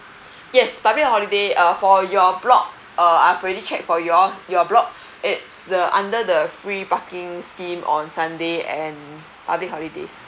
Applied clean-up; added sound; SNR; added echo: none; none; none; none.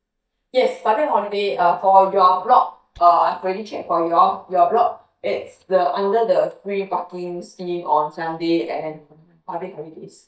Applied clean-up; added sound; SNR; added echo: neural mask model DeepFilterNet 3.